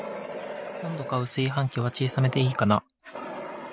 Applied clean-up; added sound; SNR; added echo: none; Fire; 11 dB; none.